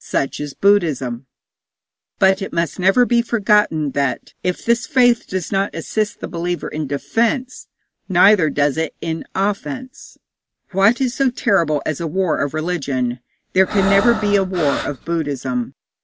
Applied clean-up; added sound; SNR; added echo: none; Breathing; 7 dB; none.